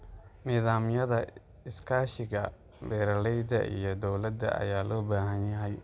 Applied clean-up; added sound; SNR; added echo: none; none; none; none.